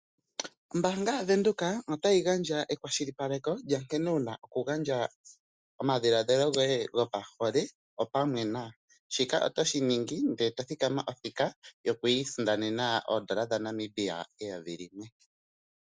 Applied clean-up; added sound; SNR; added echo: none; none; none; none.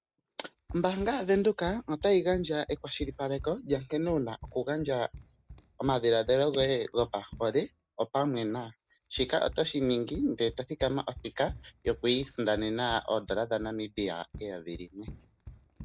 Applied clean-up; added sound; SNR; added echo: none; Run; 18 dB; none.